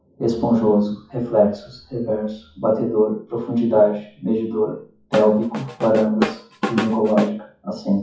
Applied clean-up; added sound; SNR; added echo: classical method WPE with log-MMSE.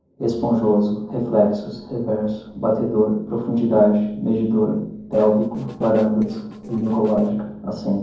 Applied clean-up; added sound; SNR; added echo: neural separator model SepFormer DNS4.